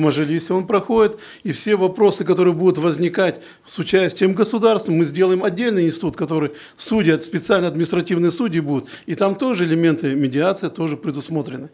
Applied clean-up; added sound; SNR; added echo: none; none; none; none.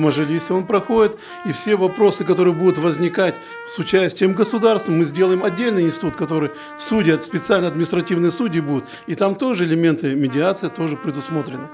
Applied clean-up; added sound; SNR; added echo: none; Trumpet; 18 dB; none.